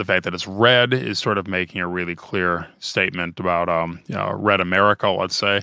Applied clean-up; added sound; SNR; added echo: none; none; none; none.